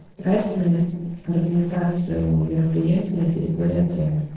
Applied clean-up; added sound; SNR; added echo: neural separator model SepFormer DNS4.